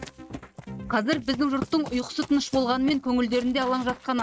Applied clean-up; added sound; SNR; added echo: neural mask model RNNoise.